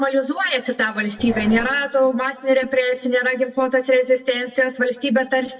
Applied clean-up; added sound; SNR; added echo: none; Growling; 13 dB; reverberation time 1.2 s.